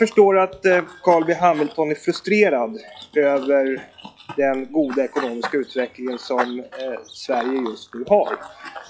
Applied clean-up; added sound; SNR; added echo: classical method log-MMSE.